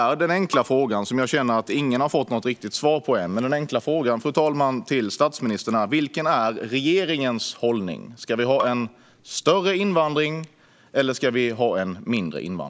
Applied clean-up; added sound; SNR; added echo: none; Bowed string instrument; 16 dB; none.